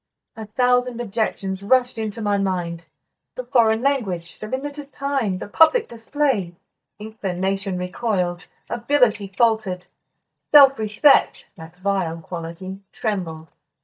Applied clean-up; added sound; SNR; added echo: neural mask model DeepFilterNet 3.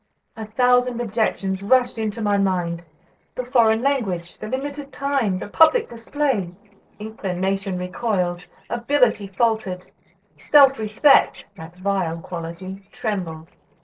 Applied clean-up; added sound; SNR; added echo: neural separator model SepFormer DNS4.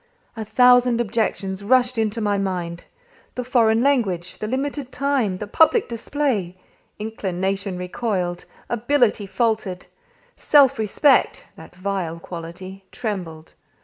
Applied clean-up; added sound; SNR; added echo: none; none; none; none.